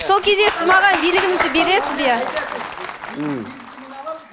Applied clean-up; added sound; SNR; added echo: none; none; none; none.